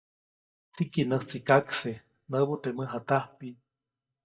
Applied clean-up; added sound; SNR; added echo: neural mask model DeepFilterNet 3.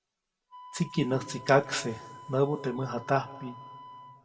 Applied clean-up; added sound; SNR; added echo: none; Wind instrument, woodwind instrument; 17 dB; reverberation time 1.5 s.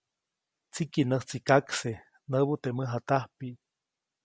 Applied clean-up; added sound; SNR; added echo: none; none; none; none.